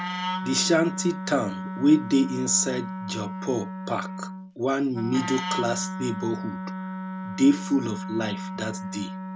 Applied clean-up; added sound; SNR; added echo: none; Wind instrument, woodwind instrument; 7 dB; none.